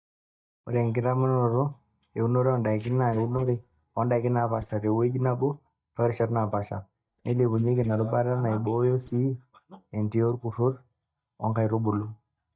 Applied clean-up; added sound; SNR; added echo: neural mask model DeepFilterNet 3.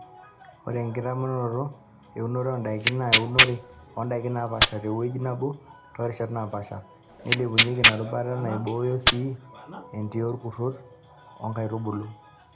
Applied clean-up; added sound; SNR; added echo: none; Tearing; -4 dB; reverberation time 0.3 s.